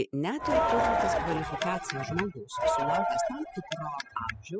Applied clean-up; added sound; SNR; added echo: classical method spectral subtraction.